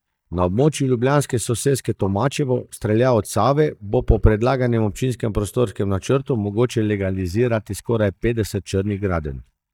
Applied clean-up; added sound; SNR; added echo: neural mask model DeepFilterNet 3.